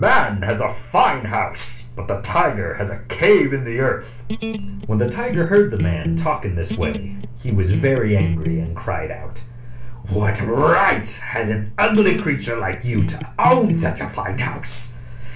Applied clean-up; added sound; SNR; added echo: none; Electric guitar; 6 dB; reverberation time 0.3 s.